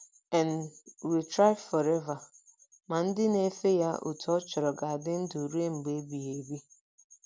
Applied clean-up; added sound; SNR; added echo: none; none; none; none.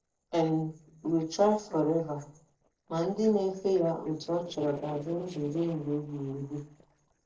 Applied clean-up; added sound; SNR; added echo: neural separator model SepFormer DNS4.